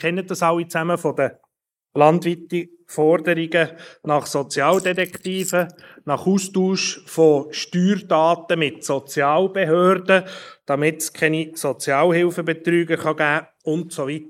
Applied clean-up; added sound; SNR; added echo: neural mask model Resemble Enhance denoiser.